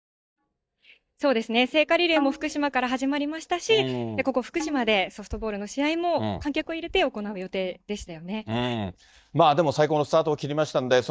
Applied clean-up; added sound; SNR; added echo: neural mask model DeepFilterNet 3.